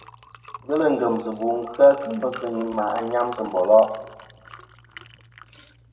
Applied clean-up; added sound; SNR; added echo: none; Liquid; 20 dB; reverberation time 0.9 s.